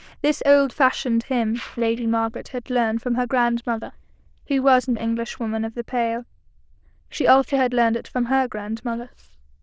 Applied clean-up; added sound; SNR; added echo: neural diffusion model UNIVERSE++.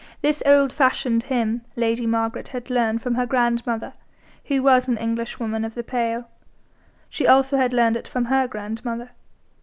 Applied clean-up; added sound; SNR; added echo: none; none; none; none.